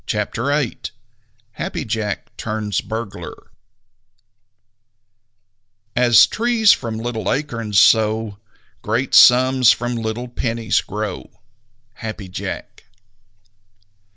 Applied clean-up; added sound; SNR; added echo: none; none; none; none.